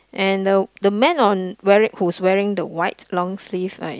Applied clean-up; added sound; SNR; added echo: none; none; none; none.